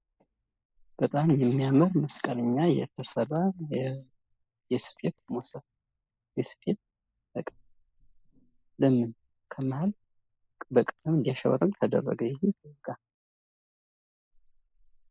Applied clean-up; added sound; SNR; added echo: neural mask model Resemble Enhance denoiser.